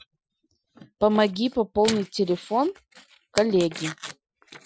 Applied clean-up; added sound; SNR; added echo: classical method Wiener filter.